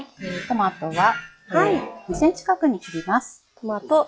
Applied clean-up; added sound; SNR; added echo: classical method log-MMSE.